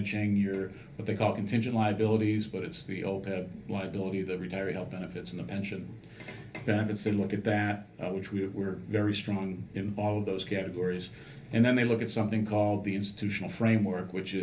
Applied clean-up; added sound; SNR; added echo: none; none; none; reverberation time 0.3 s.